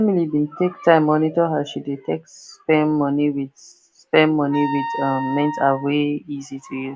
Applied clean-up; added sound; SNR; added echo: none; Wind instrument, woodwind instrument; 11 dB; none.